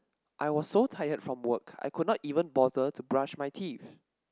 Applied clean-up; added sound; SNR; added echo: none; none; none; none.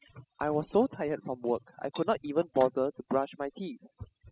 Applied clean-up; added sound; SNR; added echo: classical method spectral subtraction.